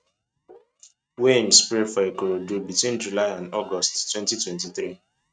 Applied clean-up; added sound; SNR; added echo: neural mask model RNNoise.